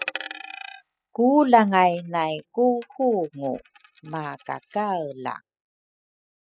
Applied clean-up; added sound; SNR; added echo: classical method spectral subtraction.